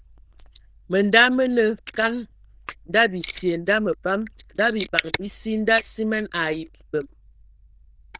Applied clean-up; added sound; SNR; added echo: neural diffusion model UNIVERSE++.